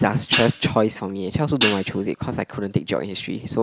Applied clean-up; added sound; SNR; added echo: none; Hi-hat; -1 dB; none.